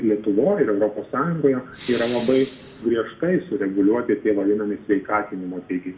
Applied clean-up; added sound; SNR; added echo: none; Respiratory sounds; 10 dB; reverberation time 0.7 s.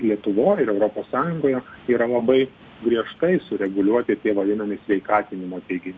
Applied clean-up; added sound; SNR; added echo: none; none; none; none.